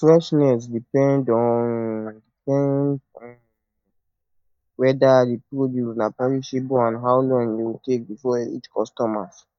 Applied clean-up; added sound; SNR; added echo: neural mask model DeepFilterNet 3.